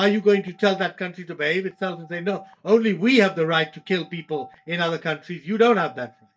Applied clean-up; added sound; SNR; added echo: neural mask model DeepFilterNet 3.